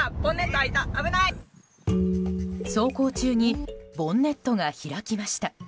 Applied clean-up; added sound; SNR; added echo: none; Bird; 17 dB; none.